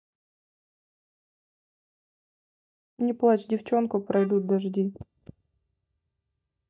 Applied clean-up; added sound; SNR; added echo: neural mask model DeepFilterNet 3.